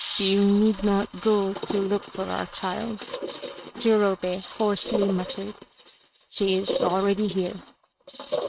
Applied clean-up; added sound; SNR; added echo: neural mask model RNNoise.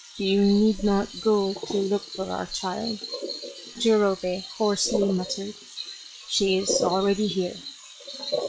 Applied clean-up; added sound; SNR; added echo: classical method log-MMSE.